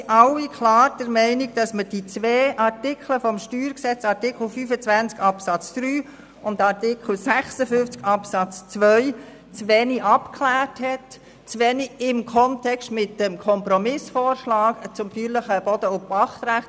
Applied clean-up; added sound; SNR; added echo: none; none; none; none.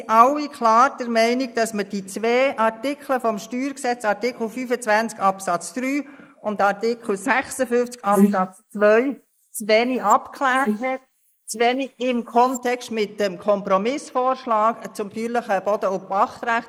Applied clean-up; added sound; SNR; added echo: neural mask model Resemble Enhance denoiser.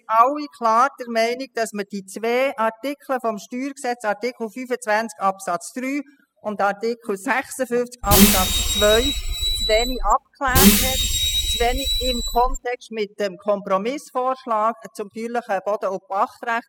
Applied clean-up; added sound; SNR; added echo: classical method spectral subtraction.